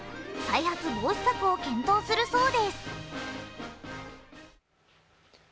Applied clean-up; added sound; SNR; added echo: none; none; none; none.